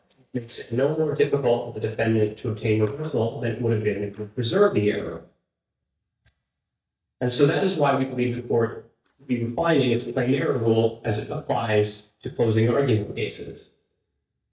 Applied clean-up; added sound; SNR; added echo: neural mask model DeepFilterNet 3.